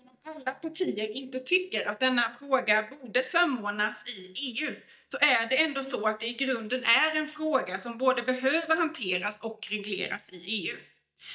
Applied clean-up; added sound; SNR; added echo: neural mask model DeepFilterNet 3.